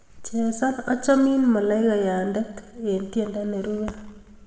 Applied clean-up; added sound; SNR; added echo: none; none; none; reverberation time 1.3 s.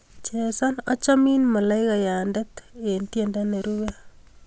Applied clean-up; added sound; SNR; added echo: none; none; none; none.